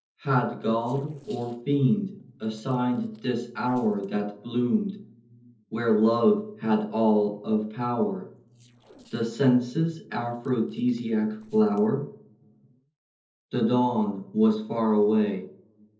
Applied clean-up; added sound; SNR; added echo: neural separator model SepFormer DNS4.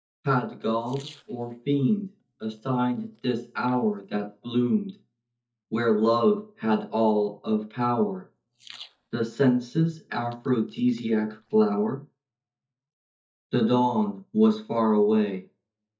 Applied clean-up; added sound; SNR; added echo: neural mask model DeepFilterNet 3.